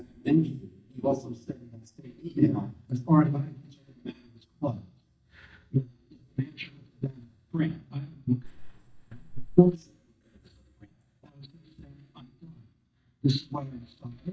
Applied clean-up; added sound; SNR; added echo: neural mask model DeepFilterNet 3.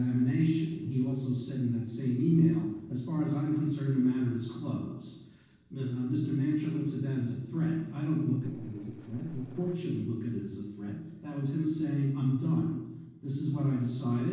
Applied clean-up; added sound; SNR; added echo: neural separator model SepFormer DNS4.